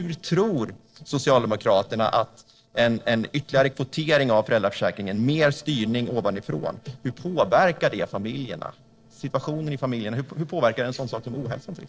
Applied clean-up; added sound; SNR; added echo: neural separator model SepFormer DNS4.